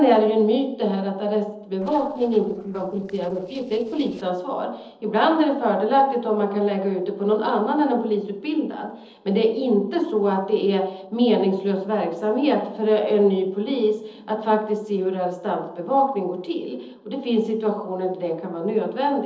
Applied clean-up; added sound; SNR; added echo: neural separator model SepFormer DNS4.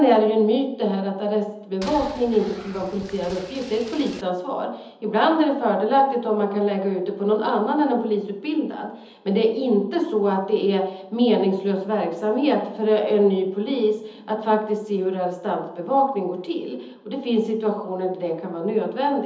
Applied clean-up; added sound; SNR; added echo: none; Boat, Water vehicle; 17 dB; reverberation time 0.7 s.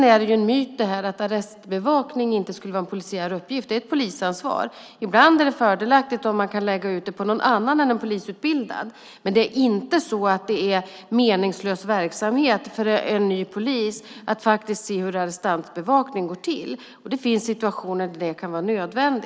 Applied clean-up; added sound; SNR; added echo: none; none; none; none.